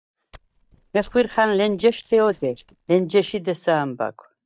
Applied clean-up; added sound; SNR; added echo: neural mask model DeepFilterNet 3.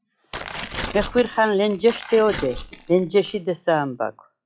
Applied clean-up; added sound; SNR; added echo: classical method log-MMSE.